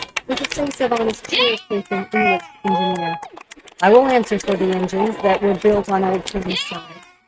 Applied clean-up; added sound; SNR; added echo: neural mask model RNNoise.